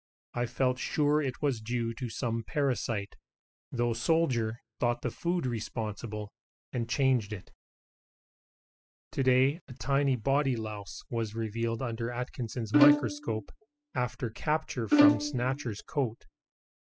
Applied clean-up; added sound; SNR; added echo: classical method spectral subtraction.